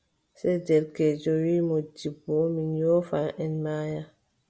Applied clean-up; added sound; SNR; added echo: none; none; none; none.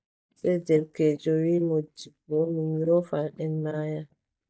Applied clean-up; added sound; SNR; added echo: neural mask model DeepFilterNet 3.